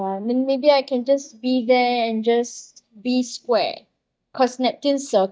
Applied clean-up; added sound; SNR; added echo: neural mask model DeepFilterNet 3.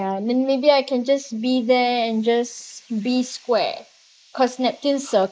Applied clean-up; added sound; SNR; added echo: neural mask model Resemble Enhance denoiser.